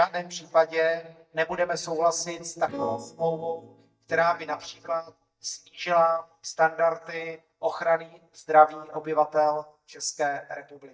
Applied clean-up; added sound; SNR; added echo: neural mask model DeepFilterNet 3.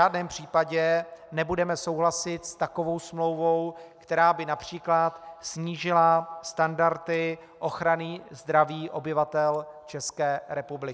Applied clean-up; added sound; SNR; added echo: none; none; none; none.